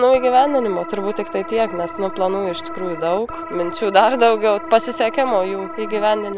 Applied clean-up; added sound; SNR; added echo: none; Organ; 11 dB; none.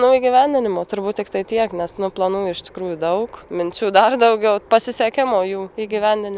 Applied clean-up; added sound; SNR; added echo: none; none; none; none.